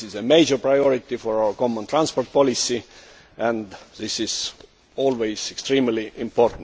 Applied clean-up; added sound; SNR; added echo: none; none; none; none.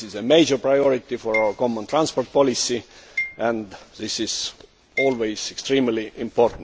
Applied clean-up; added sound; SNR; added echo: none; Marimba, xylophone; 13 dB; none.